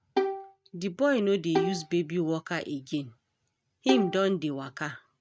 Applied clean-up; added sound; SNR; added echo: neural mask model RNNoise.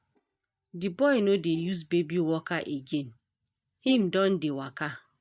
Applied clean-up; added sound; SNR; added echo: neural mask model DeepFilterNet 3.